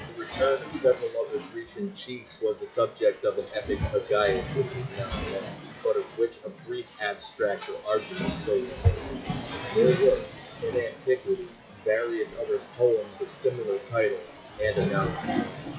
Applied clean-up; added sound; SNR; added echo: classical method WPE with log-MMSE.